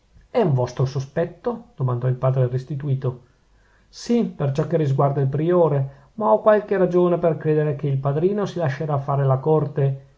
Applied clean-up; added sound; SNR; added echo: none; none; none; none.